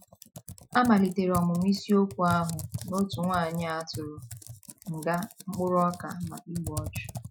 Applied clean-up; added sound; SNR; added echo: classical method Wiener filter.